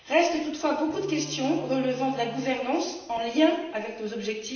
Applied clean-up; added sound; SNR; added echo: none; Bowed string instrument; 17 dB; reverberation time 0.8 s.